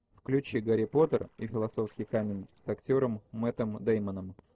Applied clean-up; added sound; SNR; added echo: neural separator model SepFormer DNS4.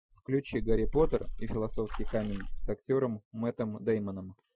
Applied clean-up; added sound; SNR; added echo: classical method Wiener filter.